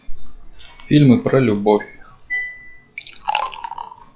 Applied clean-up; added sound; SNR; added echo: classical method log-MMSE.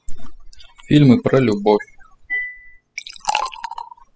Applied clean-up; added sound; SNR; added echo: classical method spectral subtraction.